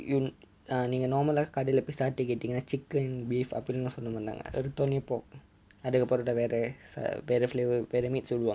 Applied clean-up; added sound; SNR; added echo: none; none; none; none.